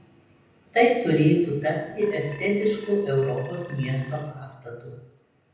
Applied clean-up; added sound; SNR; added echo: none; Burping, eructation; 19 dB; reverberation time 0.9 s.